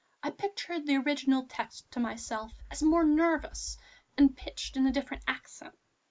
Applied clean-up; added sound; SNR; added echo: neural mask model Resemble Enhance denoiser.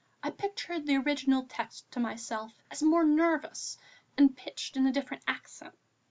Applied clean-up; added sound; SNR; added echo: none; none; none; none.